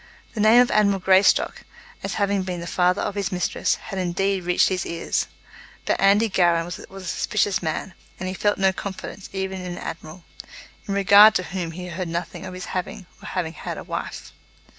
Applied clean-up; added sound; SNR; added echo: none; none; none; none.